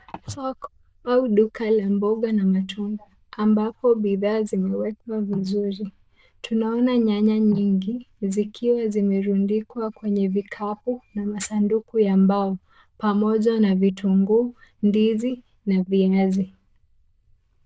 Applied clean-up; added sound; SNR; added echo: neural diffusion model UNIVERSE++.